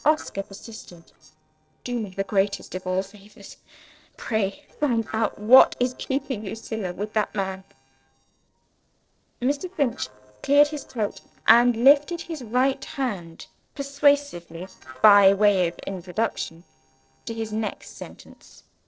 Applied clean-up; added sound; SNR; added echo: neural separator model SepFormer DNS4.